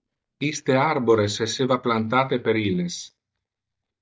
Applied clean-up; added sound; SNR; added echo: neural mask model DeepFilterNet 3.